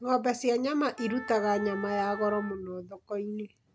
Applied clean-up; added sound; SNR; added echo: none; Wind instrument, woodwind instrument; 13 dB; none.